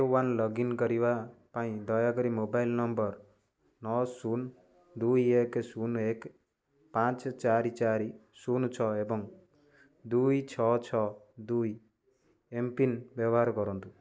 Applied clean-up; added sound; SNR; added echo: none; none; none; none.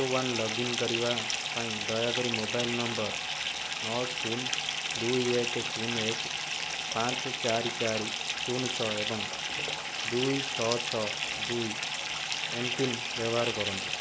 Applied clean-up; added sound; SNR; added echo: none; Fill (with liquid) / Bathtub (filling or washing); -1 dB; none.